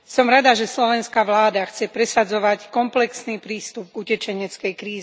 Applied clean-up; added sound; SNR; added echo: none; none; none; none.